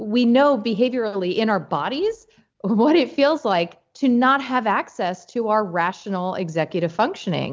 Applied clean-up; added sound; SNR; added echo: none; none; none; none.